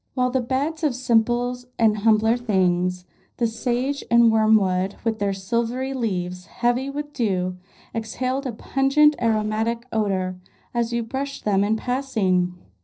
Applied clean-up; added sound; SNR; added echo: neural separator model SepFormer DNS4.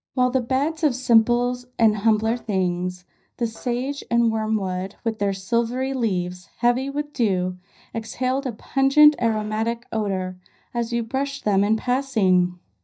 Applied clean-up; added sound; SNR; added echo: neural mask model DeepFilterNet 3.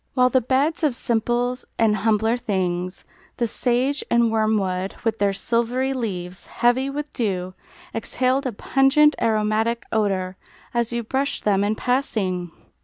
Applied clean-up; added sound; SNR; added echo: none; none; none; none.